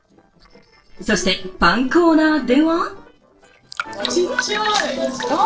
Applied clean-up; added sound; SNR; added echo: neural separator model SepFormer DNS4.